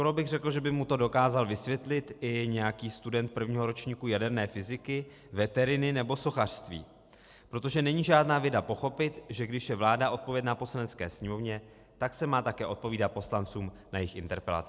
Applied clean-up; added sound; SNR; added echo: none; none; none; none.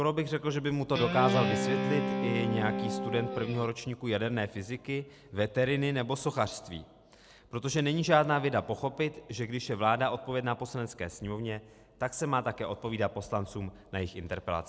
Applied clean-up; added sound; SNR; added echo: none; Guitar; 1 dB; none.